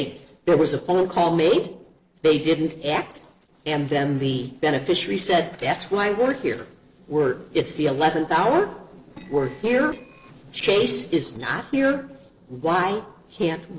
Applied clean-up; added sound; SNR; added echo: neural separator model SepFormer DNS4.